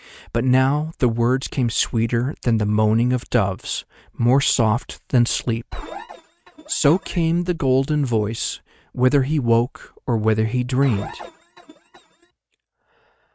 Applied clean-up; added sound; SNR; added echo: neural mask model RNNoise.